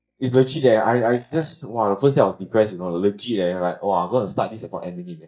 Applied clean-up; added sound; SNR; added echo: neural mask model DeepFilterNet 3.